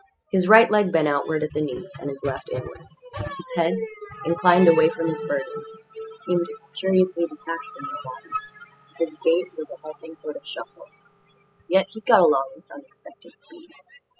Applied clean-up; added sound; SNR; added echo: classical method spectral subtraction.